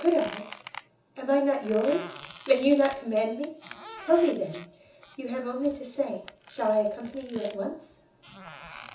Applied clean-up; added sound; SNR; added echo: none; Squeak; 16 dB; reverberation time 0.7 s.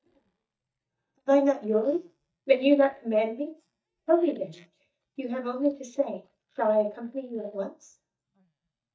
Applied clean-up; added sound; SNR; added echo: neural mask model DeepFilterNet 3.